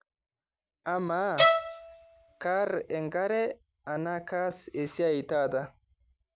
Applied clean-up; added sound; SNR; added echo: none; Bowed string instrument; -3 dB; none.